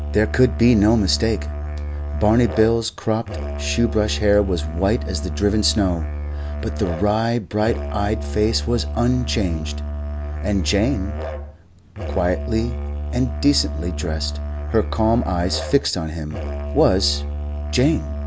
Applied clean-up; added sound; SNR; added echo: none; Musical instrument; 5 dB; none.